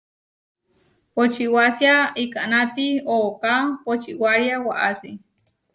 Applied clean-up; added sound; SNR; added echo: none; none; none; none.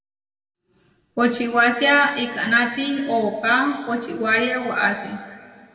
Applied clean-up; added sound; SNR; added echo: none; none; none; reverberation time 1.8 s.